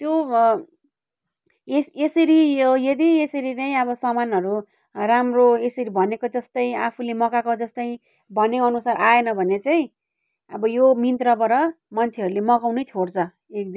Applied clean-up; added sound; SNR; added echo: none; none; none; none.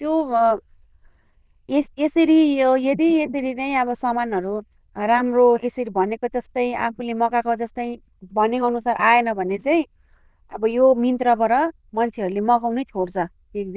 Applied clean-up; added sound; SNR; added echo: neural diffusion model UNIVERSE++.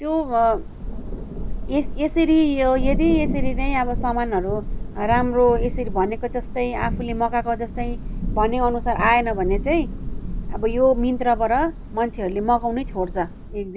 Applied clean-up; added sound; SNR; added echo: none; Thunder / Rain; 4 dB; none.